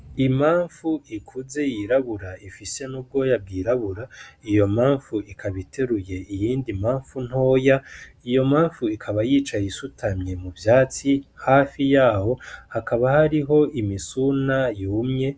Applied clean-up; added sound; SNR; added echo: none; none; none; none.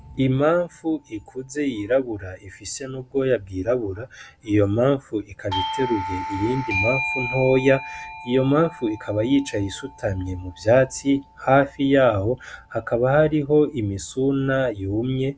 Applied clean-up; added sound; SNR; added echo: none; Doorbell; 13 dB; none.